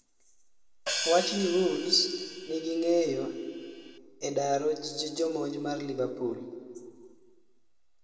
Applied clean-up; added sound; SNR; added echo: none; Hi-hat; 7 dB; reverberation time 1.7 s.